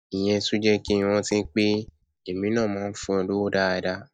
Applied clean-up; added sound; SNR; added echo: neural mask model DeepFilterNet 3.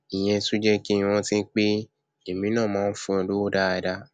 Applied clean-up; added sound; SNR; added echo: none; none; none; none.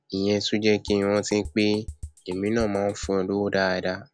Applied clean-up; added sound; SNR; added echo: none; Drum kit; 16 dB; none.